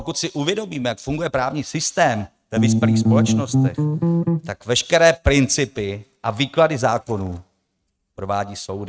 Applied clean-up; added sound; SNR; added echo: neural mask model RNNoise.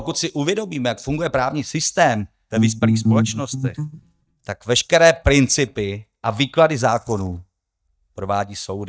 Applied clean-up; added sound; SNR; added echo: neural mask model DeepFilterNet 3.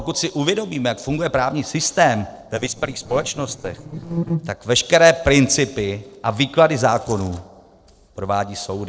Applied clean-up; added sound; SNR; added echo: neural separator model SepFormer DNS4.